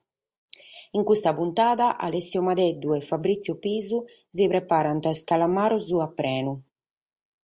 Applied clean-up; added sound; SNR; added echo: none; none; none; none.